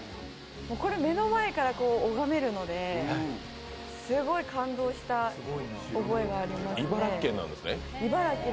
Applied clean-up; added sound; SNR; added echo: none; none; none; none.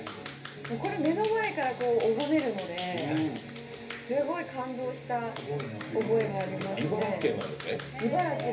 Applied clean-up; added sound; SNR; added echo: none; Clapping; 14 dB; reverberation time 0.3 s.